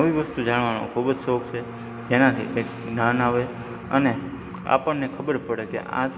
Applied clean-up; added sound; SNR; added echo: none; Bowed string instrument; 18 dB; none.